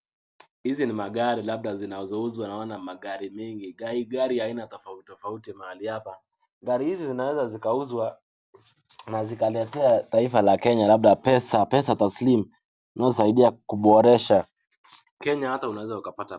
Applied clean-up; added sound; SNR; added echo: none; none; none; none.